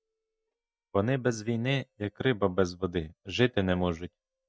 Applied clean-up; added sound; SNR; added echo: neural mask model DeepFilterNet 3.